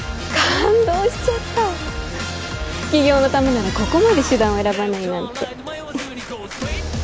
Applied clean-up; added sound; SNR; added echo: none; none; none; none.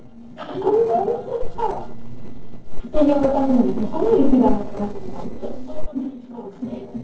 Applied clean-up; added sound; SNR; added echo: neural separator model SepFormer DNS4.